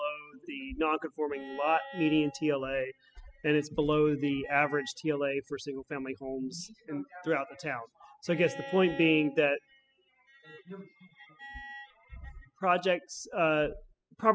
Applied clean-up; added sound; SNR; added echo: classical method spectral subtraction.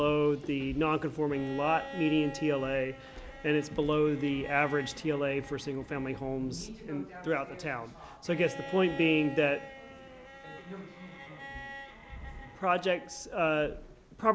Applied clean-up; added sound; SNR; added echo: none; Bowed string instrument; 16 dB; none.